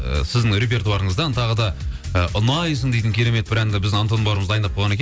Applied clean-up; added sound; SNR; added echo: none; none; none; none.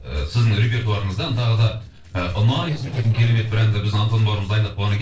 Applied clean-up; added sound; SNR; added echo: neural separator model SepFormer DNS4.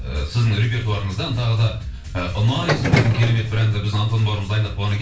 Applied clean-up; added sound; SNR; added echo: none; Subway, metro, underground; 3 dB; reverberation time 0.3 s.